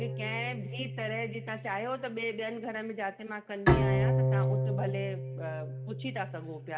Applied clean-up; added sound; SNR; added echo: none; Bowed string instrument; -5 dB; reverberation time 0.8 s.